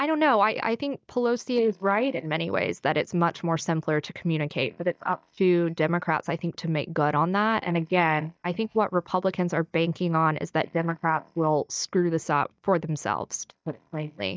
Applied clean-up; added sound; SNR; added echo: neural mask model DeepFilterNet 3.